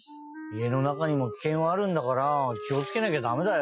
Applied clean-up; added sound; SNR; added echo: classical method Wiener filter.